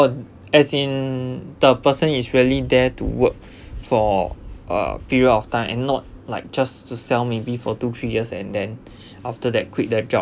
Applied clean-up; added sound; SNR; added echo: none; none; none; none.